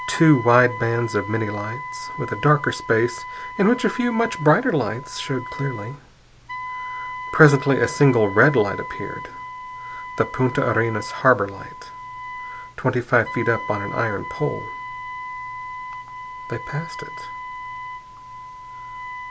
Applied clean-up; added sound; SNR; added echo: none; Wind instrument, woodwind instrument; 11 dB; none.